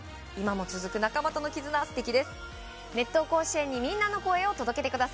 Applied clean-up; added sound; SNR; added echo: none; Wind instrument, woodwind instrument; 20 dB; none.